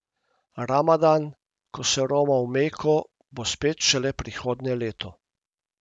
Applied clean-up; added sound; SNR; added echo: none; none; none; none.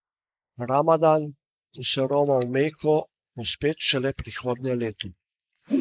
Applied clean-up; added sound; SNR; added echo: neural mask model Resemble Enhance denoiser.